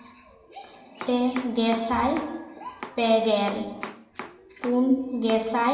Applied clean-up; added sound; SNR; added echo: none; Domestic sounds, home sounds; 16 dB; reverberation time 0.9 s.